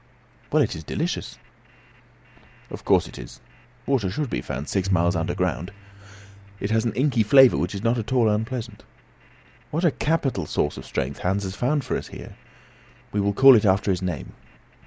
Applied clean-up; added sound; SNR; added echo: none; Bowed string instrument; 9 dB; none.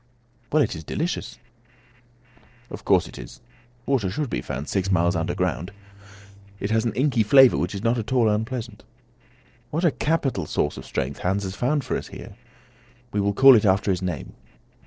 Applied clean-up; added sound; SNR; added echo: neural separator model SepFormer DNS4.